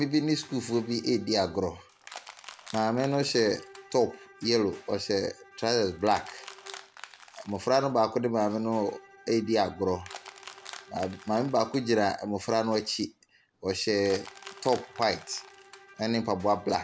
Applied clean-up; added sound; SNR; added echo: none; Bowed string instrument + Crushing; 20 dB; none.